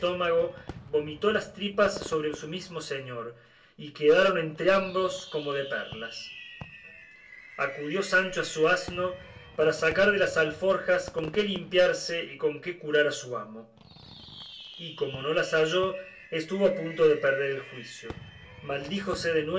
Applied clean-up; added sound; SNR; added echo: none; Fireworks; 18 dB; reverberation time 0.2 s.